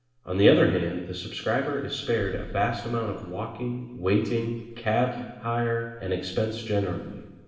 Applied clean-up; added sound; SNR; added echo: none; none; none; reverberation time 1.2 s.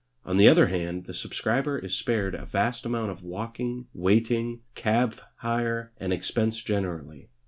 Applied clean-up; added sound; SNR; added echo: none; none; none; none.